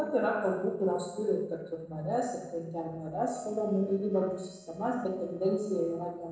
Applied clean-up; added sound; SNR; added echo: neural separator model SepFormer DNS4.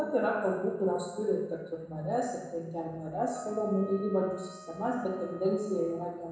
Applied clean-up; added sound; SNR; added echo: none; Wind instrument, woodwind instrument; 17 dB; reverberation time 1.0 s.